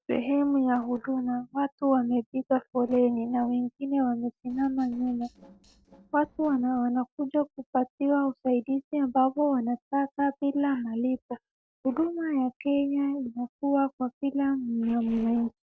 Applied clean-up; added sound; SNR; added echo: neural separator model SepFormer DNS4.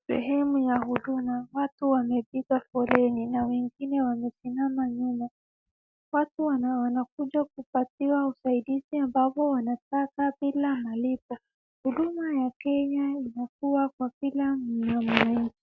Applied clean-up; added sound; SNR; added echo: none; none; none; none.